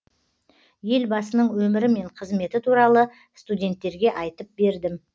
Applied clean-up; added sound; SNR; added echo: none; none; none; none.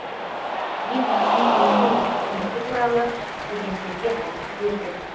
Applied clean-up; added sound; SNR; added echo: none; Cheering; -3 dB; reverberation time 0.6 s.